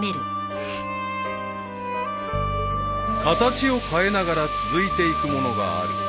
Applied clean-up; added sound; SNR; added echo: none; none; none; none.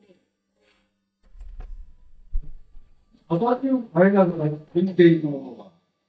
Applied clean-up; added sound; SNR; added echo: neural mask model DeepFilterNet 3.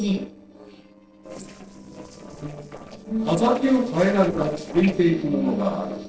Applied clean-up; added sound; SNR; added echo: neural separator model SepFormer DNS4.